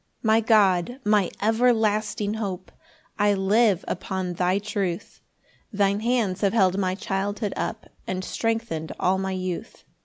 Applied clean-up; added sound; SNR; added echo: none; none; none; none.